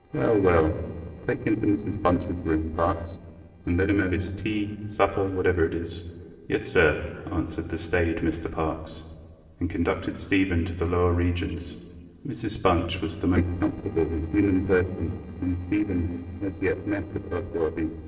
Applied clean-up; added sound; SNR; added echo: neural separator model SepFormer DNS4.